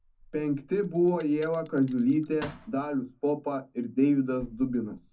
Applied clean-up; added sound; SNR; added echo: none; Bell; 10 dB; reverberation time 0.3 s.